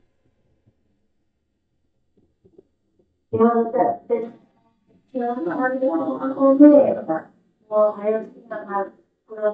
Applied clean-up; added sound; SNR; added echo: neural mask model DeepFilterNet 3.